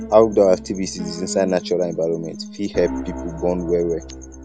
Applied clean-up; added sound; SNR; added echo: none; Piano; 12 dB; none.